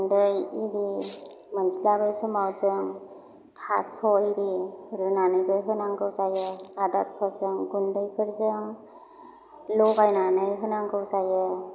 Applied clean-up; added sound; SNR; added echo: none; Rattle (instrument); 17 dB; none.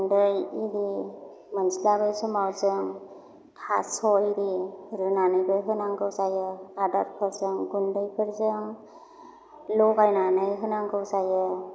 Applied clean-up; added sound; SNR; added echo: none; none; none; none.